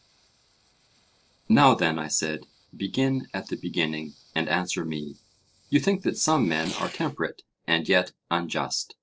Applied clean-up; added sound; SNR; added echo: neural separator model SepFormer DNS4.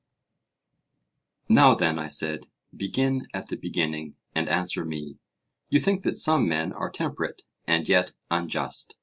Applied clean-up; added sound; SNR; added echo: none; none; none; none.